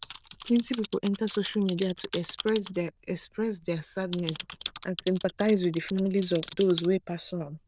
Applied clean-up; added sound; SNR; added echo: neural diffusion model UNIVERSE++.